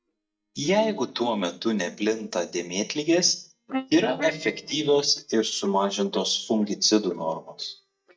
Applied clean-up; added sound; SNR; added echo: neural mask model DeepFilterNet 3.